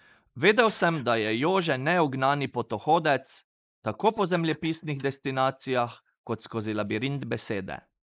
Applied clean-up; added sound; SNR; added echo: neural mask model Resemble Enhance denoiser.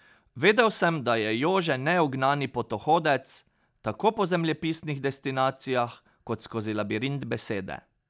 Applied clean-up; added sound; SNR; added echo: none; none; none; none.